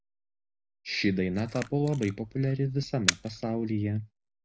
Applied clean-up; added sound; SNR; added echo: none; Camera; 7 dB; none.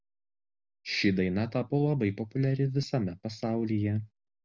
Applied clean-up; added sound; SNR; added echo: none; none; none; none.